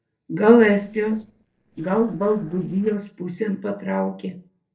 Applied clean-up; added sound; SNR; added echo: neural separator model SepFormer DNS4.